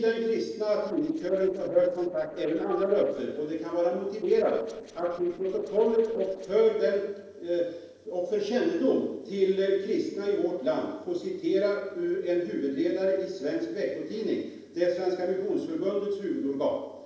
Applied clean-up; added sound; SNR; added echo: neural separator model SepFormer DNS4.